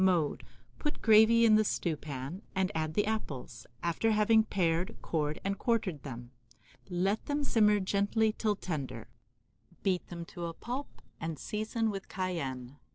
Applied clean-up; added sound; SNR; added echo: none; none; none; none.